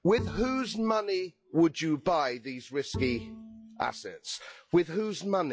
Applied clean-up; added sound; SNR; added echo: classical method log-MMSE.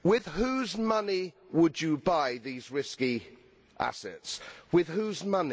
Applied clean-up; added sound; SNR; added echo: none; none; none; none.